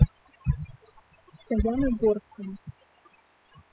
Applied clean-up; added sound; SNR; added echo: classical method spectral subtraction.